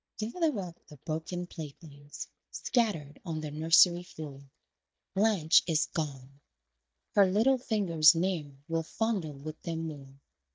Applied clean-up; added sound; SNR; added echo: neural mask model DeepFilterNet 3.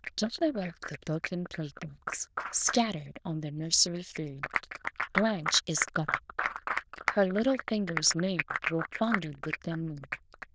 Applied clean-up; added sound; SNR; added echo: neural diffusion model UNIVERSE++.